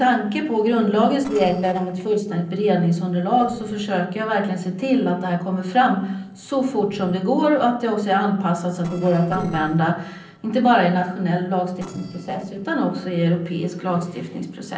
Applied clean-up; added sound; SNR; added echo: neural separator model SepFormer DNS4.